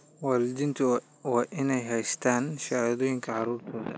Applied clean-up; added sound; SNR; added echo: none; none; none; none.